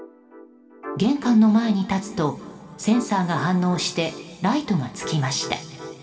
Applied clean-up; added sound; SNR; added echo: none; none; none; reverberation time 2.2 s.